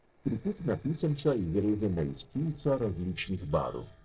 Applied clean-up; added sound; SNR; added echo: neural separator model SepFormer DNS4.